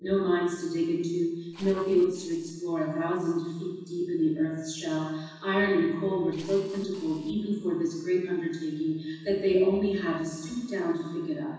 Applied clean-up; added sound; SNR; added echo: neural separator model SepFormer DNS4.